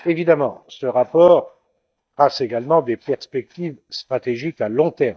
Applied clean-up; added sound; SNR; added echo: neural mask model DeepFilterNet 3.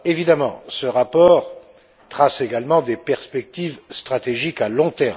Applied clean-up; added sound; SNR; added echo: none; none; none; none.